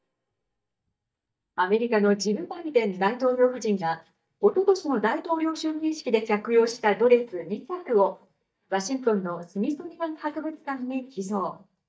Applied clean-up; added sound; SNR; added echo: neural mask model DeepFilterNet 3.